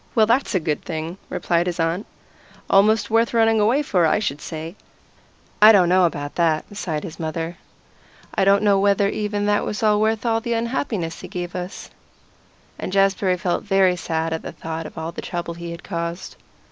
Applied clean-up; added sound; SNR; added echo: none; none; none; none.